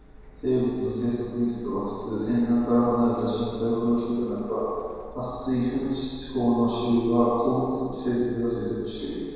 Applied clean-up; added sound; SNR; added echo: none; Printer; 20 dB; reverberation time 1.9 s.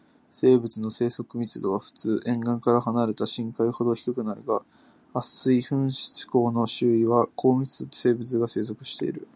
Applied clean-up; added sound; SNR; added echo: none; none; none; none.